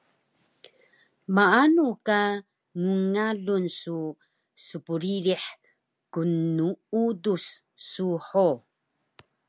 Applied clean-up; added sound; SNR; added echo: none; none; none; none.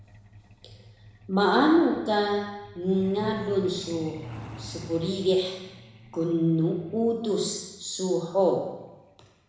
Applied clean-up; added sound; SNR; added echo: none; Truck; 19 dB; reverberation time 1.0 s.